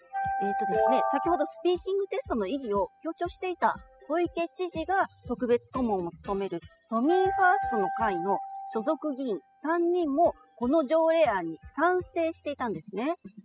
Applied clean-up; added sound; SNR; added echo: classical method spectral subtraction.